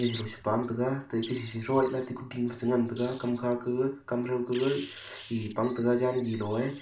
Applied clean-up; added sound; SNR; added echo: none; Wild animals; 12 dB; reverberation time 0.3 s.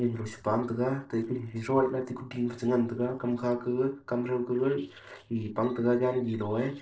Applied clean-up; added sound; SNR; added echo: neural separator model SepFormer DNS4.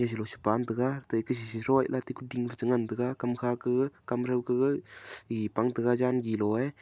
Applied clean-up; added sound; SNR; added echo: none; none; none; none.